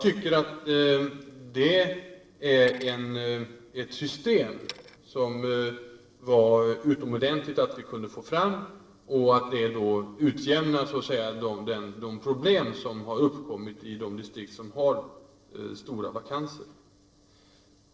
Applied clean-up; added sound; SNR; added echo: neural separator model SepFormer DNS4.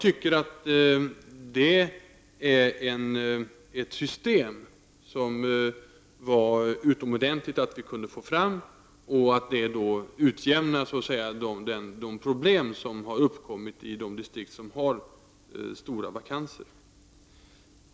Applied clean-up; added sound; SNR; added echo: none; none; none; none.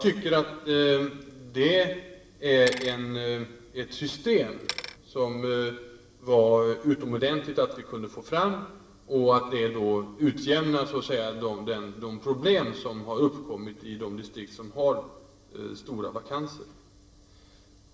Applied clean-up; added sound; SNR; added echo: none; Bicycle; 14 dB; reverberation time 0.8 s.